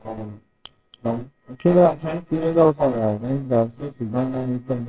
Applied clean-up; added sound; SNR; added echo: neural separator model SepFormer WHAMR!.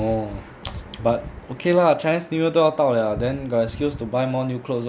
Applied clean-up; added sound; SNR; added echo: none; none; none; none.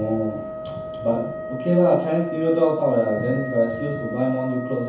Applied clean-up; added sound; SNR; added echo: none; Wind instrument, woodwind instrument; 9 dB; reverberation time 0.7 s.